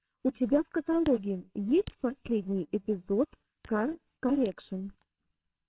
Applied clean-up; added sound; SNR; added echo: neural separator model SepFormer WHAMR!.